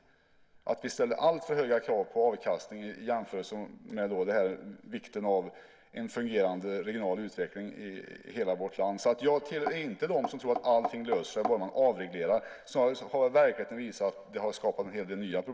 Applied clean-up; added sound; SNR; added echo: none; none; none; none.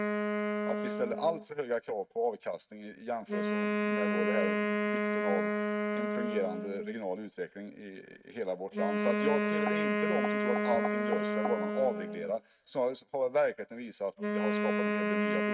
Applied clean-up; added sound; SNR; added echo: neural mask model RNNoise.